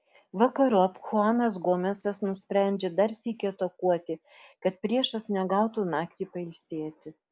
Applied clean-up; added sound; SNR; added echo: none; none; none; none.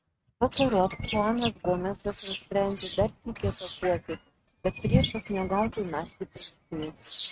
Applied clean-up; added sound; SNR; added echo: neural mask model RNNoise.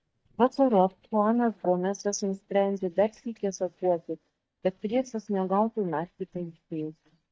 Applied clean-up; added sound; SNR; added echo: neural mask model DeepFilterNet 3.